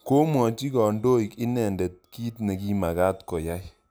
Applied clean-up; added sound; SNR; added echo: none; none; none; none.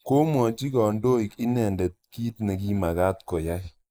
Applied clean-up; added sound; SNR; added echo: neural mask model Resemble Enhance denoiser.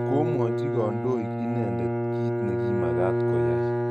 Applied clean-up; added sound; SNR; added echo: neural mask model RNNoise.